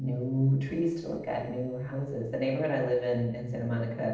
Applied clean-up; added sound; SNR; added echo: neural separator model SepFormer DNS4.